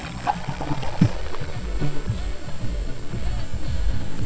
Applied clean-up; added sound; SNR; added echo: neural mask model DeepFilterNet 3.